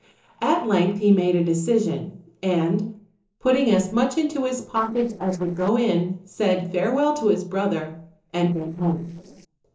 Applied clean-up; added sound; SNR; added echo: neural separator model SepFormer DNS4.